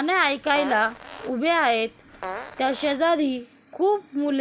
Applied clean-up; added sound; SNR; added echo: none; Fart; 15 dB; none.